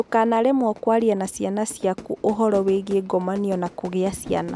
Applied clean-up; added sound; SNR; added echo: none; Fire / Fireworks; 19 dB; none.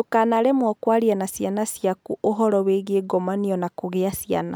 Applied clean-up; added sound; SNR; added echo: none; none; none; none.